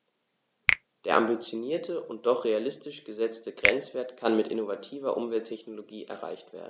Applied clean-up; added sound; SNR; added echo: none; Finger snapping; 4 dB; none.